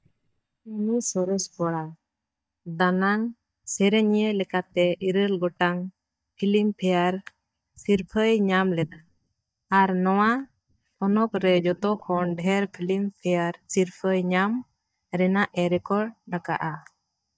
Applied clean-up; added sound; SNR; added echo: neural mask model DeepFilterNet 3.